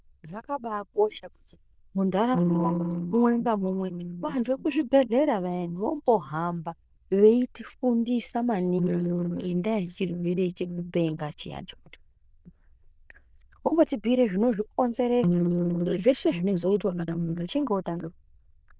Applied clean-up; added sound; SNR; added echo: neural diffusion model UNIVERSE++.